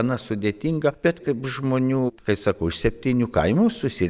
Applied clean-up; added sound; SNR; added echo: none; none; none; none.